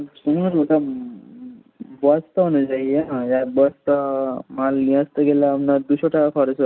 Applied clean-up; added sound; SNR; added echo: none; none; none; none.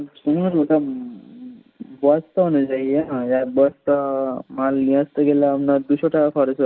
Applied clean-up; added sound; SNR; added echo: neural mask model Resemble Enhance denoiser.